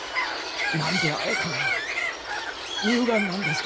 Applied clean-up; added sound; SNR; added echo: none; Bird; -2 dB; none.